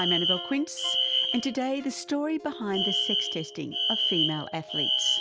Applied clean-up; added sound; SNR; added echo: none; Alarm; -2 dB; none.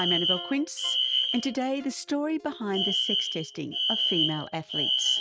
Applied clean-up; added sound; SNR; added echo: neural mask model RNNoise.